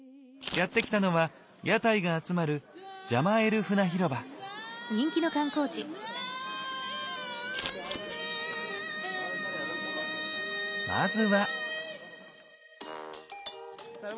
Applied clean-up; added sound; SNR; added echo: none; Scissors; 8 dB; none.